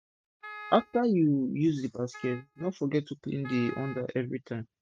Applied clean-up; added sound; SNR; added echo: neural mask model RNNoise.